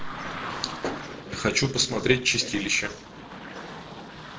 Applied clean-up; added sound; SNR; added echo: neural separator model SepFormer DNS4.